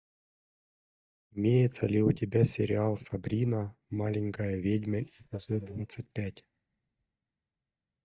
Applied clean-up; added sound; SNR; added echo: neural mask model DeepFilterNet 3.